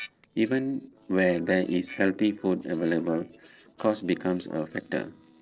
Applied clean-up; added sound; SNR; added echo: neural separator model SepFormer DNS4.